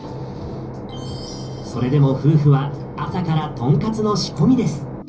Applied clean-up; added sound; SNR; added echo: none; Engine / Boat, Water vehicle; 11 dB; reverberation time 0.5 s.